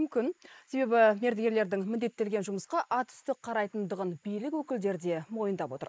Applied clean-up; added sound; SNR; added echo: neural mask model Resemble Enhance denoiser.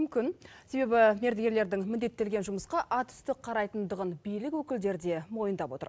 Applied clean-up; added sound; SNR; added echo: none; none; none; none.